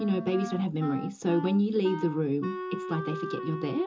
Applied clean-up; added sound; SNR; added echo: none; Wind instrument, woodwind instrument; 9 dB; reverberation time 0.2 s.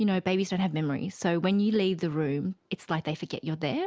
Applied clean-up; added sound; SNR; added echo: none; none; none; none.